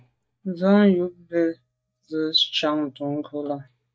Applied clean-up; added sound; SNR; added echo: neural mask model DeepFilterNet 3.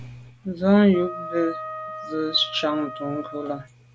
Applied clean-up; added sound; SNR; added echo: none; Wind instrument, woodwind instrument; 11 dB; none.